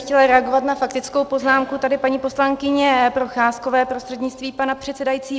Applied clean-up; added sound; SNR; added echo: none; none; none; none.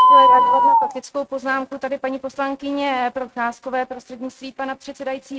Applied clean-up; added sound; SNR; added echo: neural mask model RNNoise.